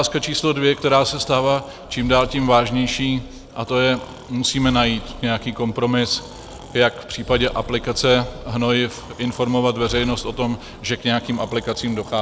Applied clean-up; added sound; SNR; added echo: none; Breathing; 16 dB; none.